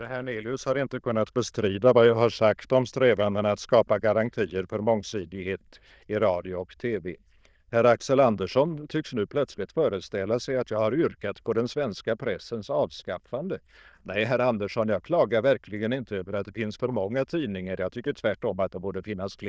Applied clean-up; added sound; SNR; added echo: neural diffusion model UNIVERSE++.